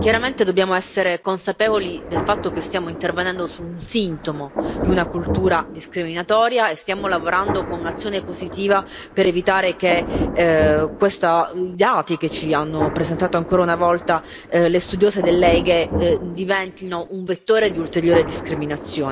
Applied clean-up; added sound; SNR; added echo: none; Thunder; 9 dB; none.